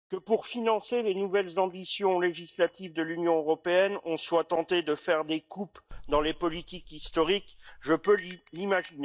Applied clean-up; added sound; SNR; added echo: neural mask model DeepFilterNet 3.